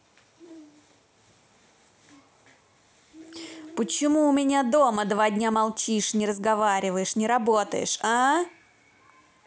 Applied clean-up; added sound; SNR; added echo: none; none; none; none.